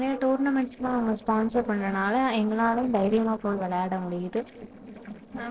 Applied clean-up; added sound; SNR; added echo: neural separator model SepFormer DNS4.